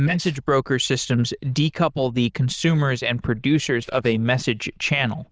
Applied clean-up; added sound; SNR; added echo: neural diffusion model UNIVERSE++.